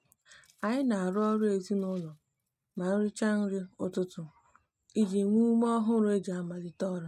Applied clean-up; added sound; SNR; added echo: neural mask model RNNoise.